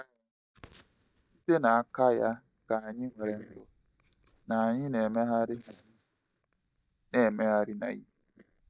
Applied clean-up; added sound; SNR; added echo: neural mask model DeepFilterNet 3.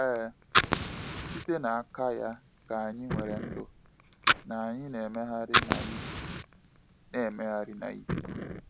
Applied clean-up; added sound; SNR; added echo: none; Fire; -2 dB; none.